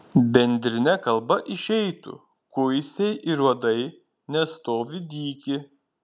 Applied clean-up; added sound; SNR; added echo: none; none; none; none.